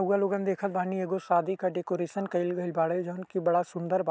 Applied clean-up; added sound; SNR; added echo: none; none; none; none.